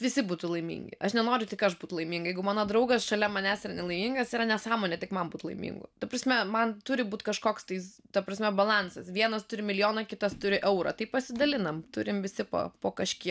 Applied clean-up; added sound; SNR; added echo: none; none; none; none.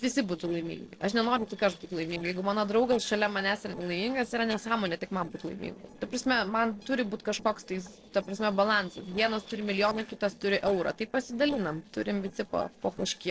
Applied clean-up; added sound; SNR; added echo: neural separator model SepFormer DNS4.